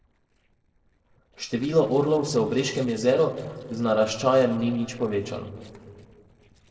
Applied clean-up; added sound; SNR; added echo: neural separator model SepFormer DNS4.